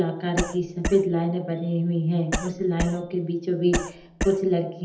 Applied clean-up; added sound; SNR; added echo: none; Cough; 7 dB; reverberation time 1.2 s.